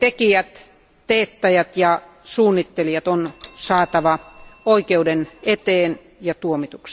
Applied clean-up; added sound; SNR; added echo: none; Bell; 15 dB; none.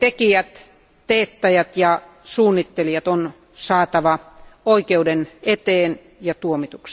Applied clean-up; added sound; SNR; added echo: none; none; none; none.